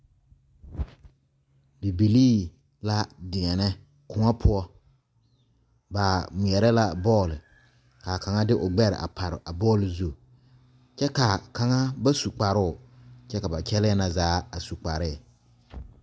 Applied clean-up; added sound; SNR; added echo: none; none; none; none.